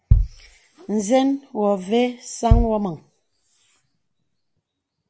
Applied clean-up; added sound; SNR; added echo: none; Bass drum; 0 dB; none.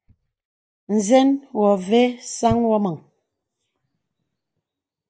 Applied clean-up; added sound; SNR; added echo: neural mask model DeepFilterNet 3.